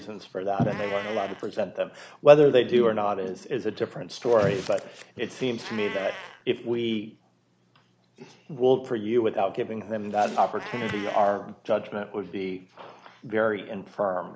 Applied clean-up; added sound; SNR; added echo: none; Meow; 20 dB; none.